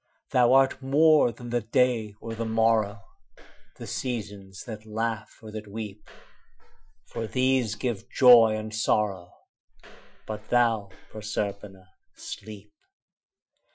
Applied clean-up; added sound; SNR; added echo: classical method Wiener filter.